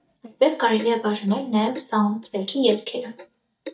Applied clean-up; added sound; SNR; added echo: neural mask model DeepFilterNet 3.